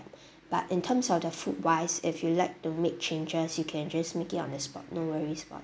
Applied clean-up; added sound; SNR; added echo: none; none; none; none.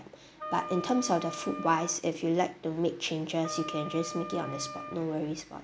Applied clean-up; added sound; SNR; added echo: none; Wind instrument, woodwind instrument; 10 dB; none.